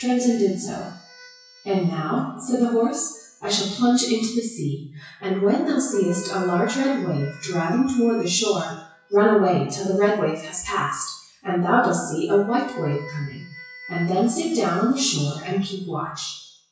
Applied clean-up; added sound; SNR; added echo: classical method WPE with log-MMSE.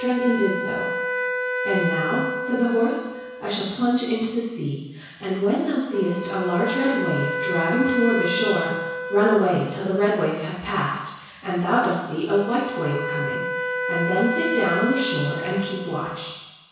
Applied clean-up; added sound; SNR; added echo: none; Wind instrument, woodwind instrument; 5 dB; reverberation time 1.1 s.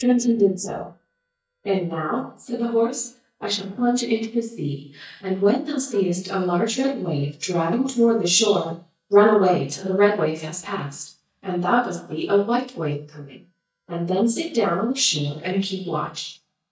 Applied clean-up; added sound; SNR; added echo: neural mask model DeepFilterNet 3.